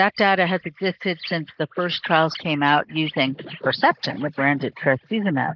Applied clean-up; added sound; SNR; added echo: neural mask model Resemble Enhance denoiser.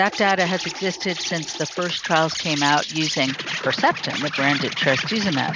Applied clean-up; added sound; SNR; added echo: none; Insect; 6 dB; none.